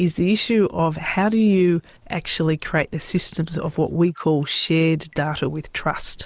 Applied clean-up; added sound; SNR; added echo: neural mask model Resemble Enhance denoiser.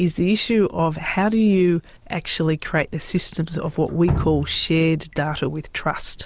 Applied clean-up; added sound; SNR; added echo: none; Drip; 13 dB; none.